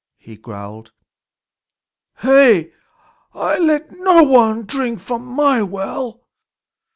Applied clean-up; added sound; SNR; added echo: none; none; none; none.